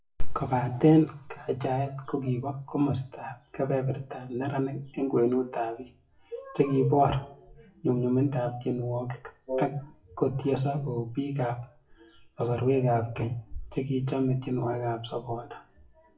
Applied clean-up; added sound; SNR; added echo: classical method WPE with log-MMSE.